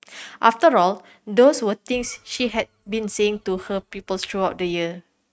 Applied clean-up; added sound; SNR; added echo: neural mask model RNNoise.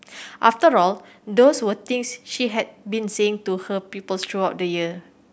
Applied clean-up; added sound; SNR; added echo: none; none; none; none.